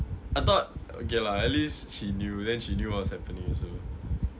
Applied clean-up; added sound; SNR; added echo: none; none; none; none.